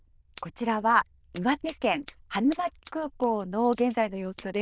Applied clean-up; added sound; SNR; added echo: neural diffusion model UNIVERSE++.